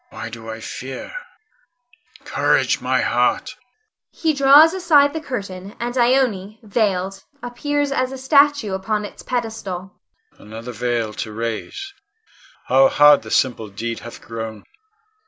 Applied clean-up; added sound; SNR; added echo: none; none; none; none.